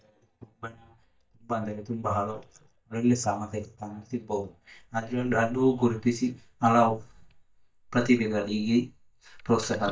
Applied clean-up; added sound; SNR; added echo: neural mask model DeepFilterNet 3.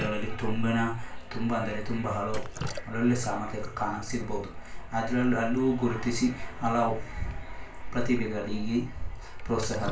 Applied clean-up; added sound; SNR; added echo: none; Drip; 17 dB; reverberation time 0.2 s.